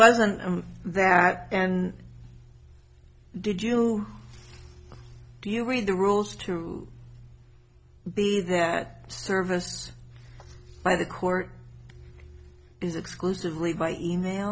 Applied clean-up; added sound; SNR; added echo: none; none; none; none.